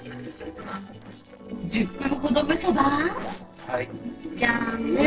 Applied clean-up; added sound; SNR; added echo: neural separator model SepFormer DNS4.